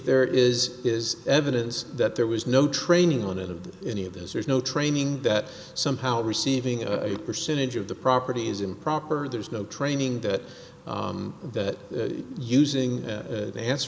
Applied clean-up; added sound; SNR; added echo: none; none; none; none.